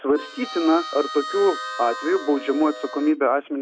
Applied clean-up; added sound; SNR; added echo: none; Harmonica; 11 dB; none.